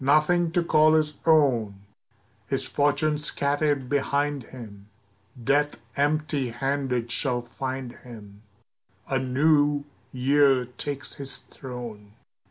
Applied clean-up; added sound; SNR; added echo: none; none; none; none.